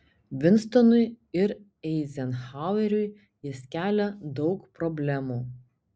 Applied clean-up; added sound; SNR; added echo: none; none; none; none.